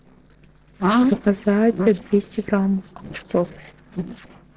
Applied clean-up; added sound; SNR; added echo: neural separator model SepFormer DNS4.